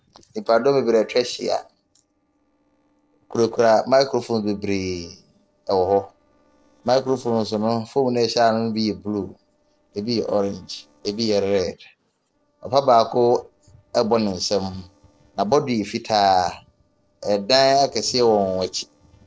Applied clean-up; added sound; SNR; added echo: neural separator model SepFormer DNS4.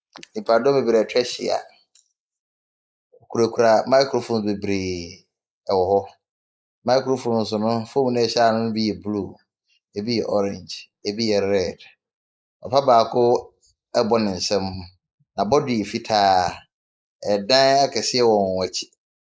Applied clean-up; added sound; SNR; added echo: neural mask model Resemble Enhance denoiser.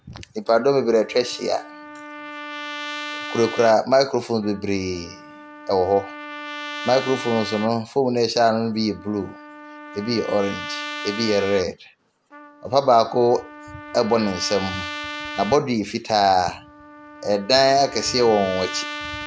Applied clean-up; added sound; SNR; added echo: none; Trumpet; 13 dB; none.